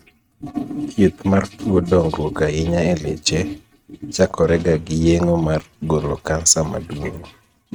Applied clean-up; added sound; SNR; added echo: neural mask model RNNoise.